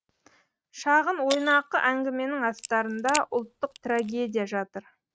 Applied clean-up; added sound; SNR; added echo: neural mask model RNNoise.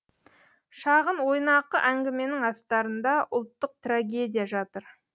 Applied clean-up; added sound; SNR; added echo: none; none; none; none.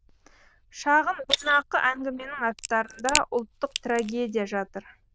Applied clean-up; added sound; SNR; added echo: neural diffusion model UNIVERSE++.